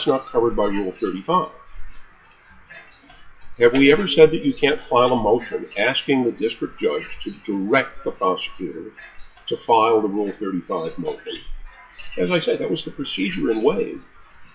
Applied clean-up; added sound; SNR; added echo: classical method WPE with log-MMSE.